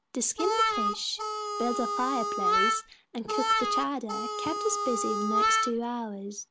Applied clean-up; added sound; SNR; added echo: none; Harmonica; -4 dB; none.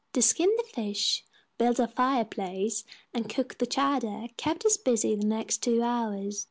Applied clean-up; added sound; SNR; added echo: none; none; none; none.